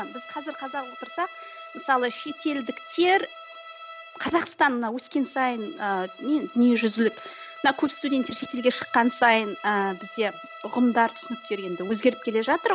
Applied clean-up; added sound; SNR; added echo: none; Bowed string instrument; 17 dB; none.